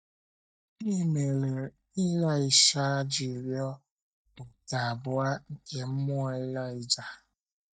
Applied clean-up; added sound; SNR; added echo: neural mask model DeepFilterNet 3.